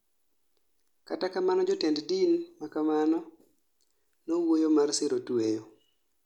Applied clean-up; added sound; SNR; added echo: none; none; none; none.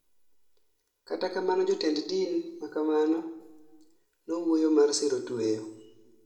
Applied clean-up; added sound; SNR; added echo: none; none; none; reverberation time 0.8 s.